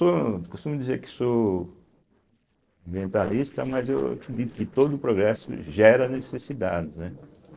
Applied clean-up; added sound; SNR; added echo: neural separator model SepFormer DNS4.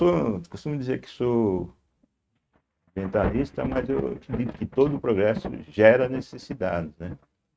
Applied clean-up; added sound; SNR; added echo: neural mask model RNNoise.